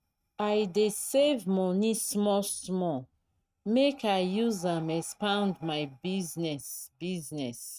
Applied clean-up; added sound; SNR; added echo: neural mask model RNNoise.